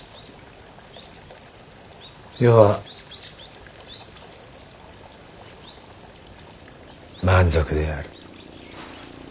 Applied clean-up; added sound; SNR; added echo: none; none; none; none.